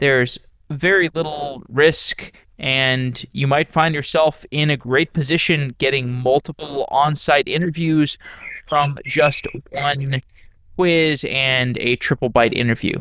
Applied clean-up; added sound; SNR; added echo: neural diffusion model UNIVERSE++.